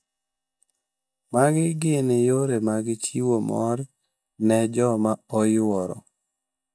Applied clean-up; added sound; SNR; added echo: neural mask model DeepFilterNet 3.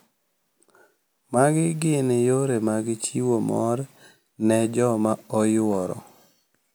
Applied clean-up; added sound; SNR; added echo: none; none; none; none.